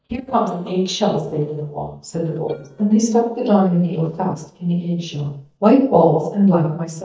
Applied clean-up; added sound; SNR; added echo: neural mask model DeepFilterNet 3.